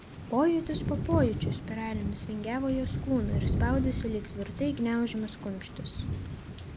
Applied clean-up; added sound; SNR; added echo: none; Thunder / Rain; 2 dB; none.